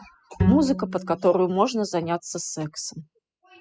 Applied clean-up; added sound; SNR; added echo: classical method spectral subtraction.